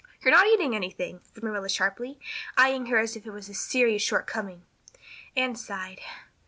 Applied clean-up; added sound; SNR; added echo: none; none; none; none.